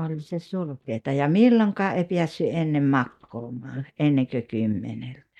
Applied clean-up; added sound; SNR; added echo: neural mask model DeepFilterNet 3.